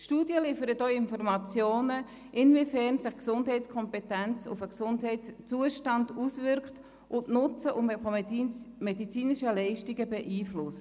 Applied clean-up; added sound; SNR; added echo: none; none; none; none.